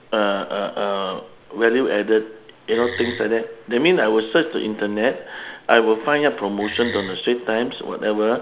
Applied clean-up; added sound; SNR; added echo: none; Wood; 10 dB; none.